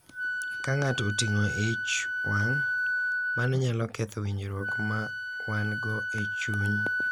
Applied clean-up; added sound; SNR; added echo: none; Wind instrument, woodwind instrument; 1 dB; none.